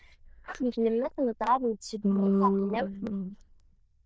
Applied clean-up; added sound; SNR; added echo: neural diffusion model UNIVERSE++.